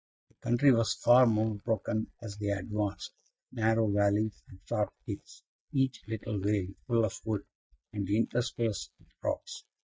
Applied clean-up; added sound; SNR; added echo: neural mask model DeepFilterNet 3.